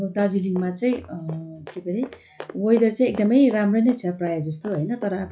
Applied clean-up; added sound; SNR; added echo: classical method log-MMSE.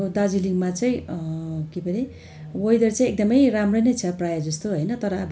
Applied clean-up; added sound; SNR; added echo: none; none; none; none.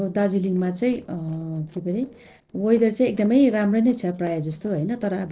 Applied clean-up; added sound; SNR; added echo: neural separator model SepFormer DNS4.